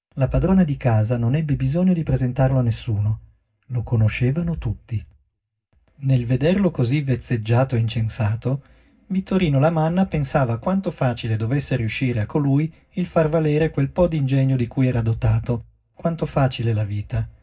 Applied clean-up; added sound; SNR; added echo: none; none; none; reverberation time 0.4 s.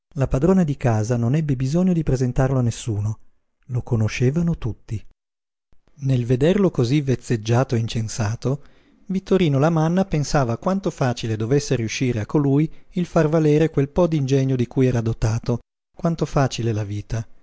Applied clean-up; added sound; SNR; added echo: none; none; none; none.